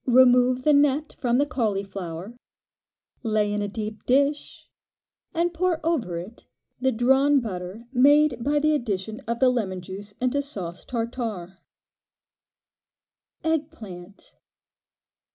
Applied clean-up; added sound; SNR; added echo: none; none; none; none.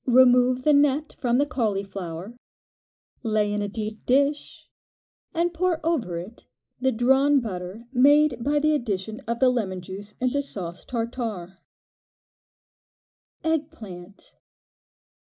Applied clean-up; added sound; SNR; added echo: neural mask model Resemble Enhance denoiser.